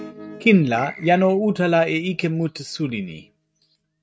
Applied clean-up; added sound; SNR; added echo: neural mask model RNNoise.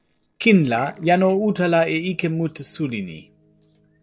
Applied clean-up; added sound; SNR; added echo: neural separator model SepFormer DNS4.